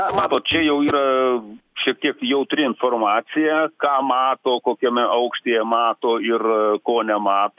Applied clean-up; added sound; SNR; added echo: none; Bowed string instrument; 19 dB; none.